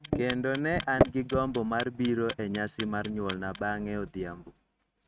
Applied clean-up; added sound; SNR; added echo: neural mask model RNNoise.